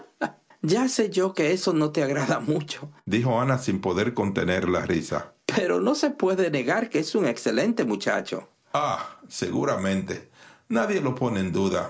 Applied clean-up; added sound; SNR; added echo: none; none; none; none.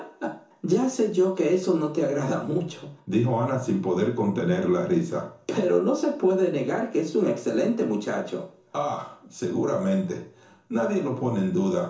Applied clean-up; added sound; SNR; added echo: none; none; none; reverberation time 0.7 s.